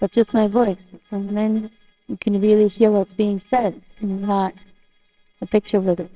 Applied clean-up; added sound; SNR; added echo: neural separator model SepFormer WHAMR!.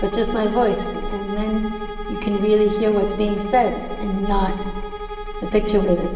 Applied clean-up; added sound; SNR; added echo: none; Bowed string instrument; 10 dB; reverberation time 1.2 s.